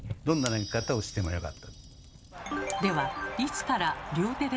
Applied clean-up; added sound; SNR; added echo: none; Fire; 15 dB; none.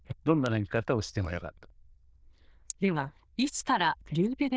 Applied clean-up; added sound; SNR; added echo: neural diffusion model UNIVERSE++.